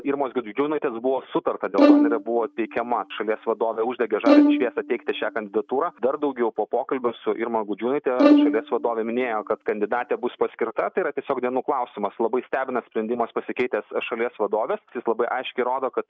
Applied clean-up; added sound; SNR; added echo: neural mask model RNNoise.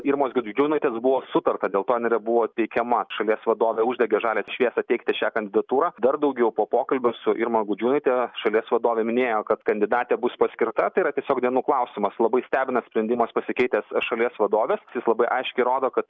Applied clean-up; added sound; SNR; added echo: none; none; none; none.